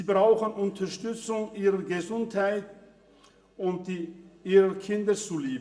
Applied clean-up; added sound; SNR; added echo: none; none; none; reverberation time 0.6 s.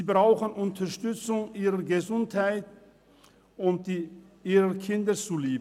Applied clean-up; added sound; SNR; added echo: none; none; none; none.